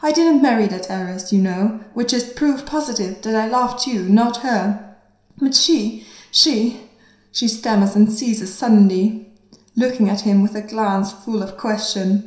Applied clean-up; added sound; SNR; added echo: none; none; none; reverberation time 0.7 s.